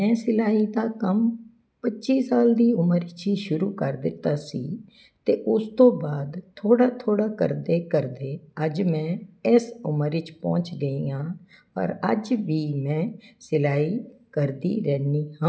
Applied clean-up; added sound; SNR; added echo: none; none; none; none.